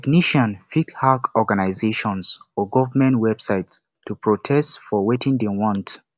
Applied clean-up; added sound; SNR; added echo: none; none; none; none.